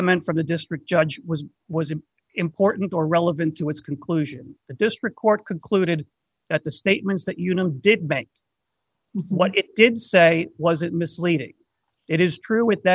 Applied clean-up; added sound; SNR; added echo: none; none; none; none.